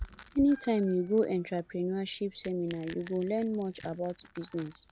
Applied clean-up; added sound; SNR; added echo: none; Crack / Crushing + Meow; 18 dB; none.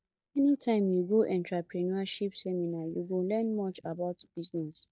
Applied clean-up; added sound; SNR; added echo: neural mask model DeepFilterNet 3.